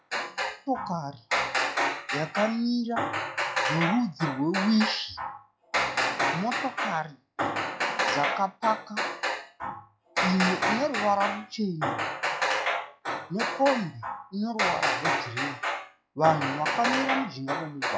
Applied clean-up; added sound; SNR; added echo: classical method log-MMSE.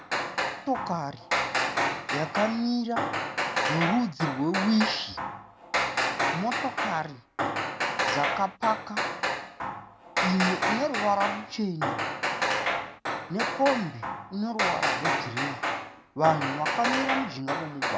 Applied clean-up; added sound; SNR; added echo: none; Hammer; -1 dB; none.